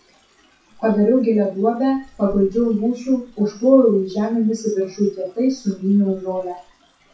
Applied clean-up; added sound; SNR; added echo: classical method WPE with log-MMSE.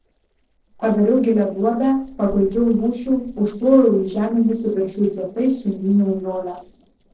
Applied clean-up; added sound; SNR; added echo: neural separator model SepFormer DNS4.